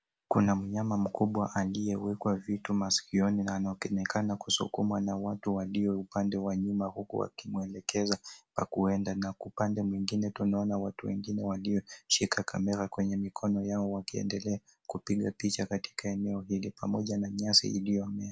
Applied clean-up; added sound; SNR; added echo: none; none; none; none.